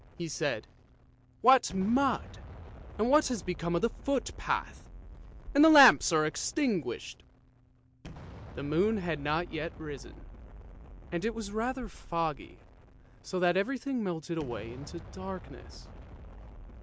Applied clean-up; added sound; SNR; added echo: none; Explosion; 16 dB; none.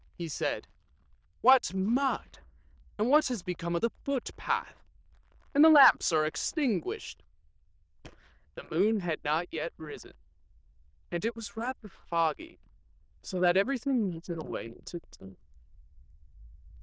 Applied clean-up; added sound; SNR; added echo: neural diffusion model UNIVERSE++.